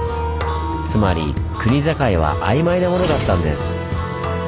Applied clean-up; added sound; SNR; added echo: none; Drum + Harmonica; 14 dB; none.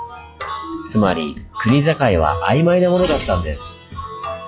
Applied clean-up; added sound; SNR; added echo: classical method log-MMSE.